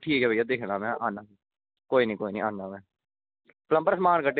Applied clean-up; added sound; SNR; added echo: none; none; none; none.